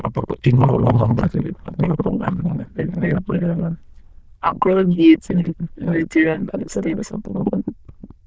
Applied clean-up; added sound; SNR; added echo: neural diffusion model UNIVERSE++.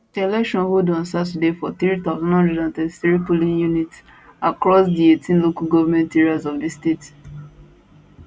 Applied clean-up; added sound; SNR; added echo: none; none; none; none.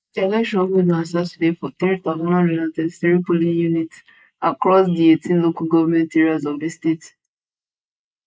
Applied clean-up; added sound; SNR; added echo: neural mask model Resemble Enhance denoiser.